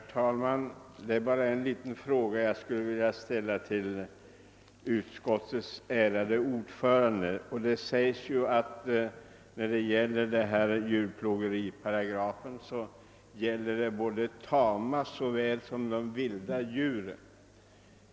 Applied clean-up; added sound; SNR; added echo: none; none; none; none.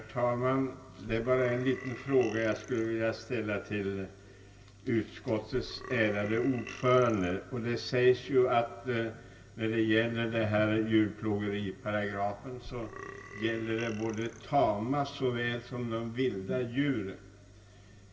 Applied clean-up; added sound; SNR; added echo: none; Burping, eructation; 16 dB; reverberation time 0.2 s.